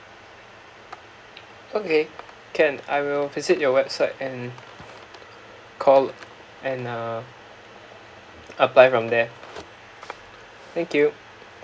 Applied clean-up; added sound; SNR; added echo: none; none; none; none.